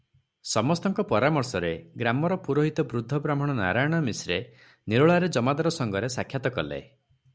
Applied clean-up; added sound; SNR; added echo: none; none; none; none.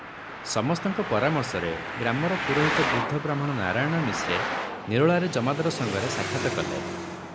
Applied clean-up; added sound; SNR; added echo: none; Traffic noise, roadway noise; 4 dB; none.